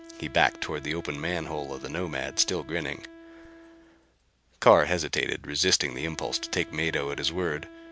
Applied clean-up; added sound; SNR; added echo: none; Wind instrument, woodwind instrument; 19 dB; none.